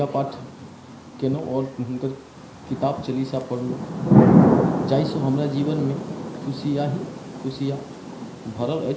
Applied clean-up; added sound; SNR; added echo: none; Thunder / Rain; -3 dB; reverberation time 0.5 s.